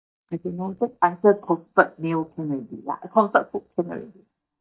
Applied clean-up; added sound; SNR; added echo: neural mask model DeepFilterNet 3.